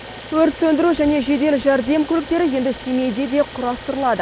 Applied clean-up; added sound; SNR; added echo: none; Idling; 16 dB; none.